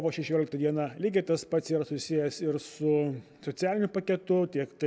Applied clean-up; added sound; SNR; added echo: none; none; none; none.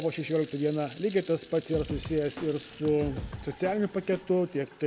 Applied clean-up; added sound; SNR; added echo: none; Snare drum / Drum kit + Fill (with liquid) / Sink (filling or washing); 12 dB; none.